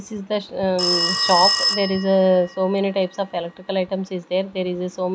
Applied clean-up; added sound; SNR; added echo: none; Telephone; 4 dB; none.